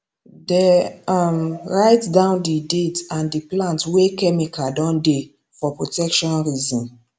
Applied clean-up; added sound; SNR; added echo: none; none; none; none.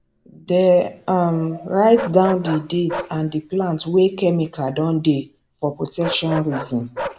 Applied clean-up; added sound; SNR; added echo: none; Bark; 14 dB; none.